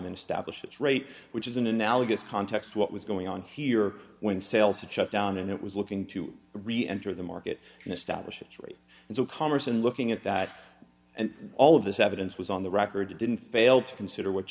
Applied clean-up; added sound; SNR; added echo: none; none; none; none.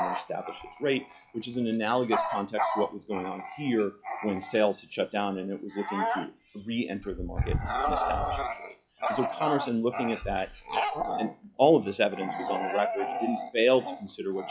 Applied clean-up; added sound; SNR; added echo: classical method log-MMSE.